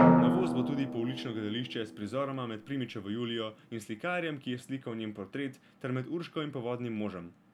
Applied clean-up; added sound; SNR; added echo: none; Drum; -2 dB; none.